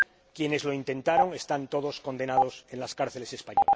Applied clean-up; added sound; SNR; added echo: none; Stream; -1 dB; none.